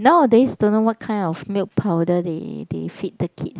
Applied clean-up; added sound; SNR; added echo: none; none; none; none.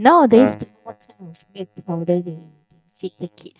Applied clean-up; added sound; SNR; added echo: neural mask model DeepFilterNet 3.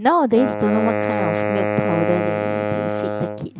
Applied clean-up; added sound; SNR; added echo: none; Wind instrument, woodwind instrument; 1 dB; none.